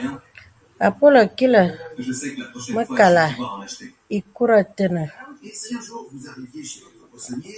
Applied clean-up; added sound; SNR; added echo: none; none; none; none.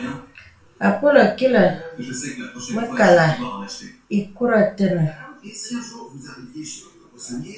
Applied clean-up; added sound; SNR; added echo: none; none; none; reverberation time 0.3 s.